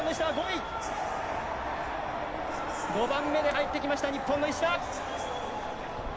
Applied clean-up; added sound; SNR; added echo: none; Walk, footsteps; 14 dB; none.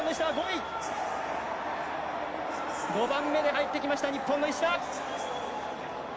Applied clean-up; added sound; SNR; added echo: none; none; none; none.